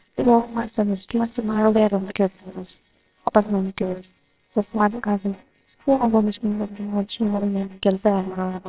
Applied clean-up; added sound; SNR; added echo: neural separator model SepFormer WHAMR!.